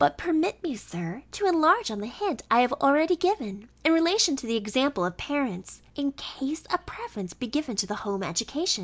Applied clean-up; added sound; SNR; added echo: none; none; none; none.